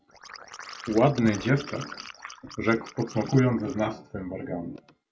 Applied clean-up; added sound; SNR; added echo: none; Liquid; 16 dB; none.